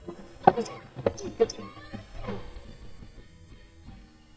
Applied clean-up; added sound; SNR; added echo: neural mask model DeepFilterNet 3.